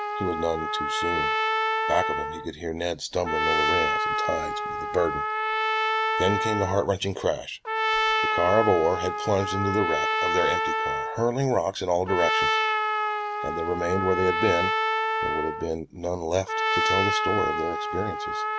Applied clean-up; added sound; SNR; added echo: none; Trumpet; -1 dB; none.